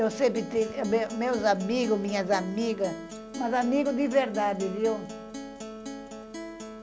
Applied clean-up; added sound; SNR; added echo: none; Acoustic guitar; 11 dB; none.